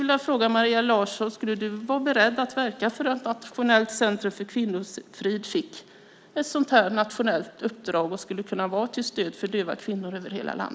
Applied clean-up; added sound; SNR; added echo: none; none; none; none.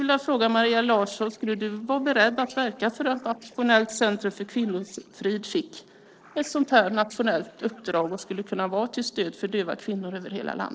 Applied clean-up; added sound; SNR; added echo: neural separator model SepFormer DNS4.